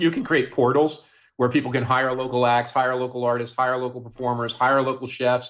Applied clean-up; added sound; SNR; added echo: neural separator model SepFormer DNS4.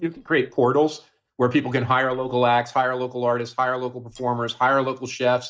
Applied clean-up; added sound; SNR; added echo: neural mask model DeepFilterNet 3.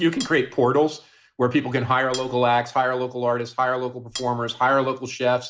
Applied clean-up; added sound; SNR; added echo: none; Cutlery, silverware; 16 dB; none.